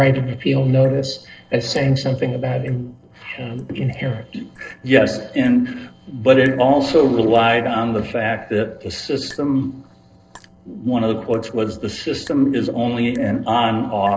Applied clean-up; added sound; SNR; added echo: neural separator model SepFormer DNS4.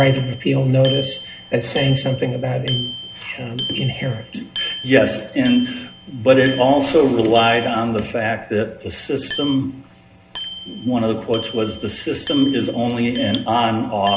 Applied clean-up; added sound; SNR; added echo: none; Bicycle bell; 13 dB; reverberation time 0.2 s.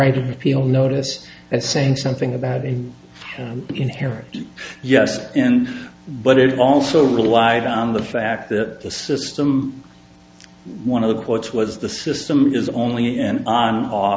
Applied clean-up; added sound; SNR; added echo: none; none; none; none.